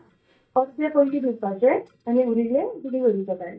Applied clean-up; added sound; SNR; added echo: neural mask model DeepFilterNet 3.